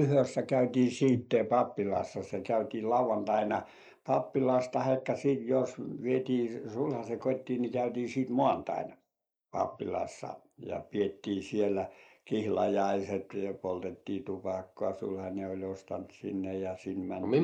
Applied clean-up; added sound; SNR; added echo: neural mask model Resemble Enhance denoiser.